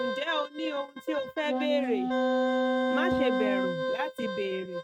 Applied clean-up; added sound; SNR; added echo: neural mask model RNNoise.